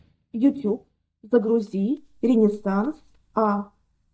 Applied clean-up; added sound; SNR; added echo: neural mask model DeepFilterNet 3.